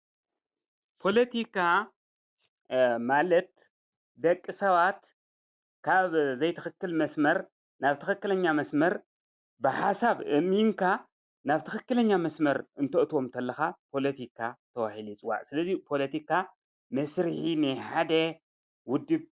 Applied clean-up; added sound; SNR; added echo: none; none; none; none.